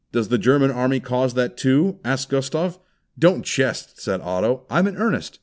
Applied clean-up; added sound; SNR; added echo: none; none; none; none.